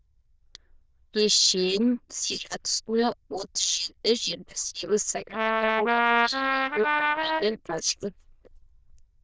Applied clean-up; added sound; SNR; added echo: neural diffusion model UNIVERSE++.